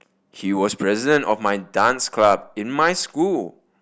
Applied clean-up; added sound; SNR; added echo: none; none; none; none.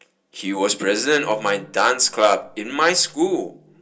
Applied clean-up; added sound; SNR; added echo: none; none; none; reverberation time 0.2 s.